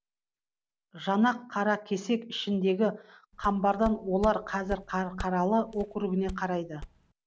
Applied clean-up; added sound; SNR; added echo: none; Walk, footsteps; 14 dB; none.